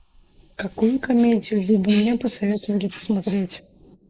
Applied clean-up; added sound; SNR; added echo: neural mask model Resemble Enhance denoiser.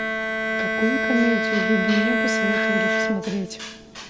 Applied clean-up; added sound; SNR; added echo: none; Bowed string instrument; -2 dB; none.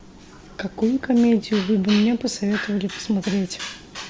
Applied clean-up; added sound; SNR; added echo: none; none; none; none.